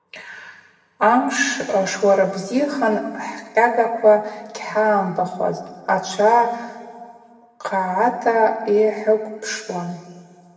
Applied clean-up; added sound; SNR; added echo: none; none; none; reverberation time 1.8 s.